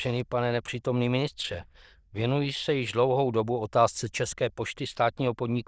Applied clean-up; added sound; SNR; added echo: neural diffusion model UNIVERSE++.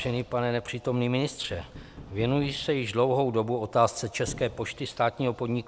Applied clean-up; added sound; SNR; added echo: none; Tap; 19 dB; none.